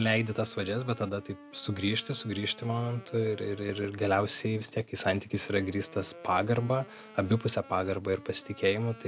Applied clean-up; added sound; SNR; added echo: none; Wind instrument, woodwind instrument; 20 dB; none.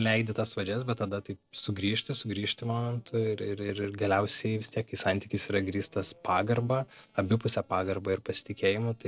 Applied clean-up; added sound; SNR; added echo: neural separator model SepFormer DNS4.